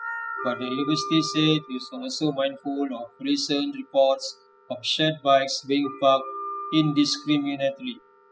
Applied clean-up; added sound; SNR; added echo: classical method spectral subtraction.